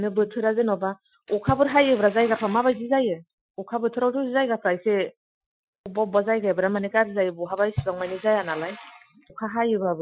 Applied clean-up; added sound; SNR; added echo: classical method Wiener filter.